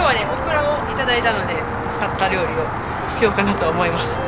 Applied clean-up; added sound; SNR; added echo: none; Rain; 3 dB; none.